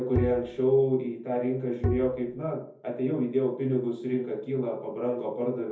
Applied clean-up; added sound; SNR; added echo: none; Bowed string instrument; 3 dB; reverberation time 0.5 s.